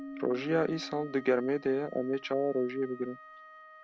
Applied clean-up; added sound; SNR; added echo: none; Wind instrument, woodwind instrument + Keyboard (musical); 16 dB; none.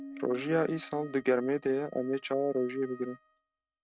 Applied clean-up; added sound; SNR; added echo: neural mask model RNNoise.